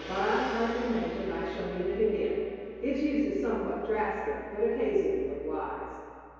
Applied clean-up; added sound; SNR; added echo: none; Gong; 18 dB; reverberation time 2.2 s.